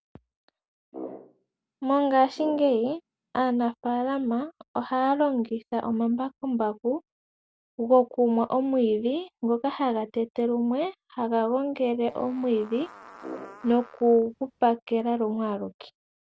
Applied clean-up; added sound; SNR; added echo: none; Brass instrument + Fart; 18 dB; none.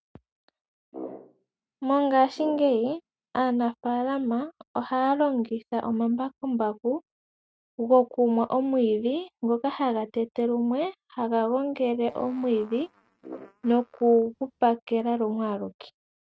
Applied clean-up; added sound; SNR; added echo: neural mask model RNNoise.